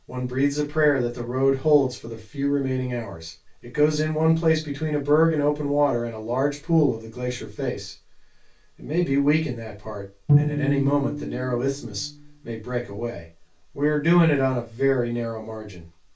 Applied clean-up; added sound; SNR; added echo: none; Bowed string instrument; 2 dB; reverberation time 0.1 s.